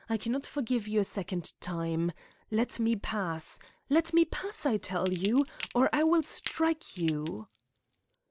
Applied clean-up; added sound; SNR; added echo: none; Crackle / Crushing; 13 dB; none.